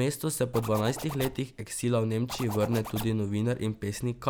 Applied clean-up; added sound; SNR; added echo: none; Zipper (clothing); 12 dB; none.